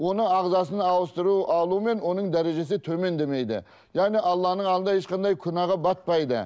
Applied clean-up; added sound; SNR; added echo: none; none; none; none.